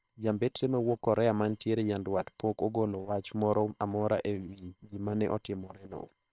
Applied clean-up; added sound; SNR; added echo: neural separator model SepFormer WHAM!.